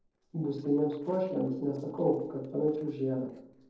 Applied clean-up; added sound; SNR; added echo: neural separator model SepFormer DNS4.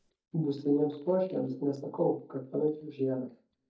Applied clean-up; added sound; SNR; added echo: neural mask model DeepFilterNet 3.